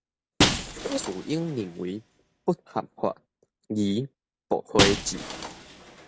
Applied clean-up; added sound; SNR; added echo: none; Shatter; 1 dB; none.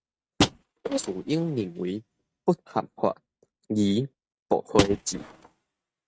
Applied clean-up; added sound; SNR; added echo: neural mask model RNNoise.